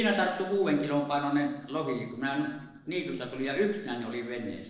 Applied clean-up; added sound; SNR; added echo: neural separator model SepFormer DNS4.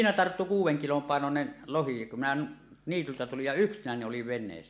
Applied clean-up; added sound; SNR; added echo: none; none; none; none.